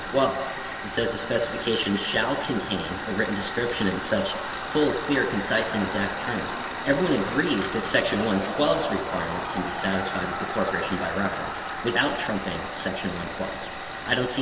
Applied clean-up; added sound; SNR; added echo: none; Tools; 5 dB; reverberation time 2.2 s.